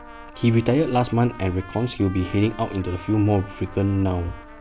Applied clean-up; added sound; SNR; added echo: none; Trumpet + Trumpet; 19 dB; none.